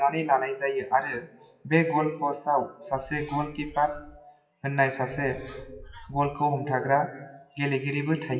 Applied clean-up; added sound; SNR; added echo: classical method WPE with log-MMSE.